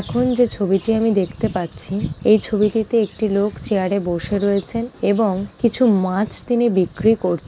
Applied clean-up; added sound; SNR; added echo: none; none; none; none.